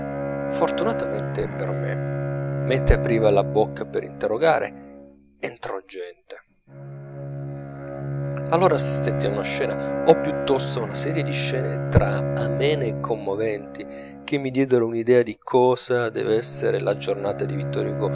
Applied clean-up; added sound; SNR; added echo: none; Bowed string instrument; 4 dB; none.